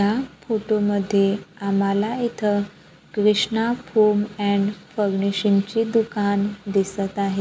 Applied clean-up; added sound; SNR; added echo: none; none; none; none.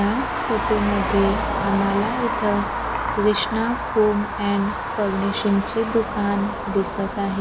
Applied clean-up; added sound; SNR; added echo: none; Traffic noise, roadway noise; 3 dB; none.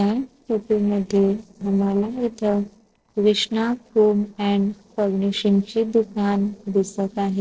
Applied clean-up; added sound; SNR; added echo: neural separator model SepFormer DNS4.